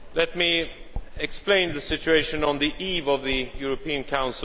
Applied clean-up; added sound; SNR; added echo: none; Writing; 10 dB; none.